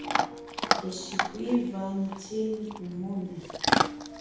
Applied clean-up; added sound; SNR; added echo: none; Chewing, mastication / Dog; -2 dB; reverberation time 0.8 s.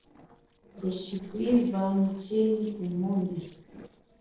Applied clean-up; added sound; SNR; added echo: neural separator model SepFormer DNS4.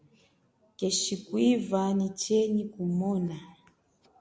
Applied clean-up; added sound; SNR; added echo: none; none; none; none.